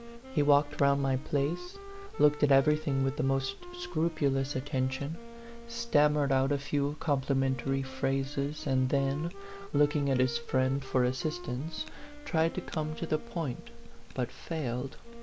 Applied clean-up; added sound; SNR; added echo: none; Wind instrument, woodwind instrument; 17 dB; none.